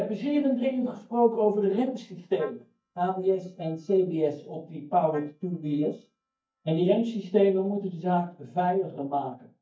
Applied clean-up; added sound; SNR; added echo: neural mask model DeepFilterNet 3.